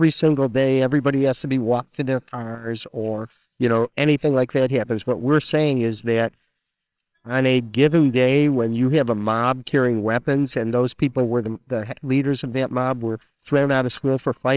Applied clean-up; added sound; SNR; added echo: neural separator model SepFormer WHAMR!.